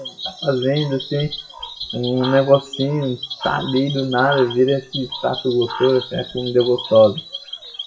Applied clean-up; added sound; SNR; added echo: classical method WPE with log-MMSE.